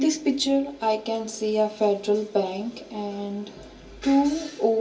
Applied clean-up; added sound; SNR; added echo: none; none; none; reverberation time 0.3 s.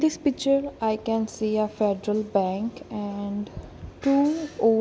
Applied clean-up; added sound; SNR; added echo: none; none; none; none.